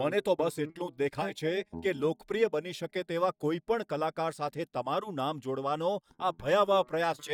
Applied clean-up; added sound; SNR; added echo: neural mask model DeepFilterNet 3.